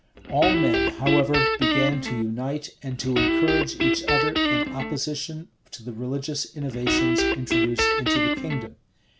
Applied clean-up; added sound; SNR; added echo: none; Guitar; -4 dB; none.